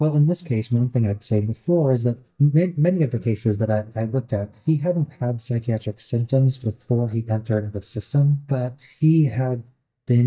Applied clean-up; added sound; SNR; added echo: neural mask model DeepFilterNet 3.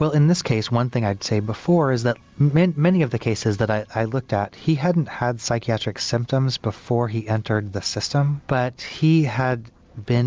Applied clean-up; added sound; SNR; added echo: none; none; none; none.